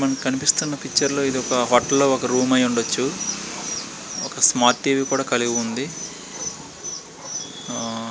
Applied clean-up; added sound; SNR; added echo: none; none; none; none.